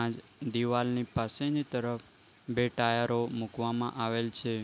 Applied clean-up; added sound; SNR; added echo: none; none; none; none.